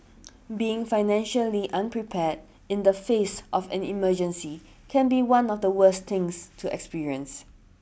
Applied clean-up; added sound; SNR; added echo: none; none; none; none.